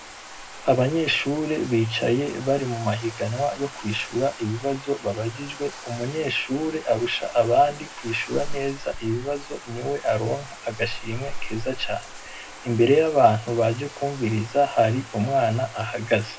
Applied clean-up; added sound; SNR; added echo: none; Bathtub (filling or washing); 12 dB; reverberation time 0.2 s.